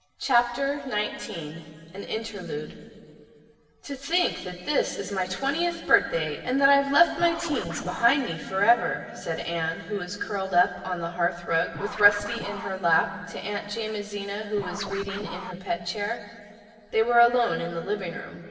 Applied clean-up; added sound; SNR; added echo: none; Scratching (performance technique); 13 dB; reverberation time 2.4 s.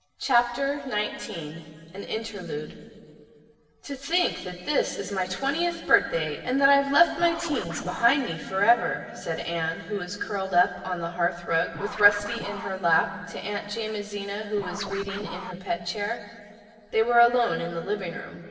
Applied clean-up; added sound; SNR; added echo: neural separator model SepFormer DNS4.